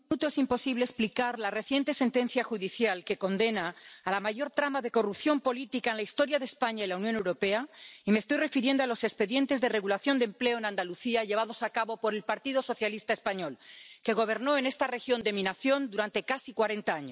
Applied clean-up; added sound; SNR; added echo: none; none; none; none.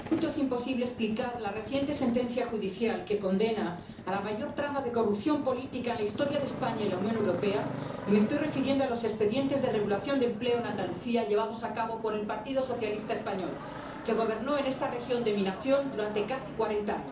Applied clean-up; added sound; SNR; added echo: none; Motorcycle; 11 dB; reverberation time 0.8 s.